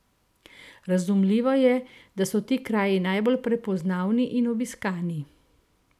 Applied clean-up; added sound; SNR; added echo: none; none; none; none.